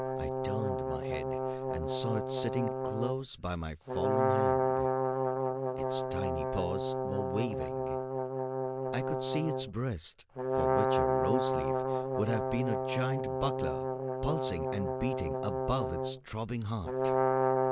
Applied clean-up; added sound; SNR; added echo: none; Brass instrument; -5 dB; none.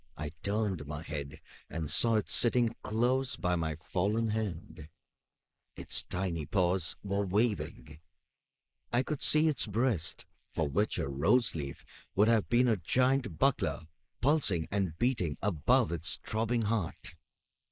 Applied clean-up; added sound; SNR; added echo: neural mask model Resemble Enhance denoiser.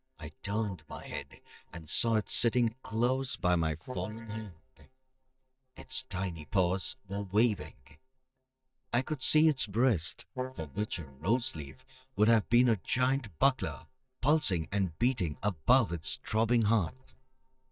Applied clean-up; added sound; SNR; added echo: neural mask model DeepFilterNet 3.